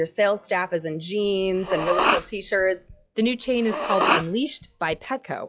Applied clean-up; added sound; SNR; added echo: classical method log-MMSE.